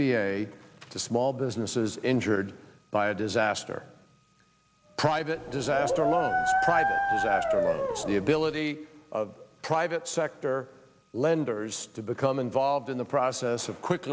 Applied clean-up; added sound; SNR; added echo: none; Dog; -2 dB; none.